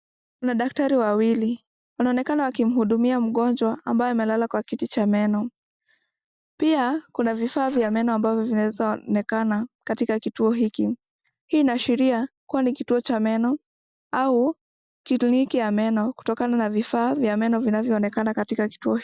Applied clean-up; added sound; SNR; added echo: neural mask model DeepFilterNet 3.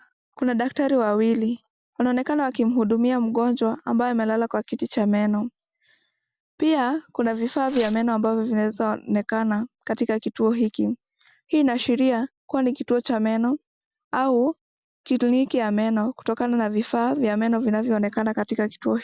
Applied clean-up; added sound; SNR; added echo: none; Tearing; 18 dB; none.